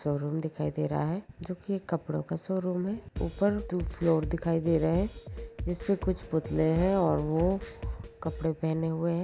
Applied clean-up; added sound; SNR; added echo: none; Drum kit; 8 dB; none.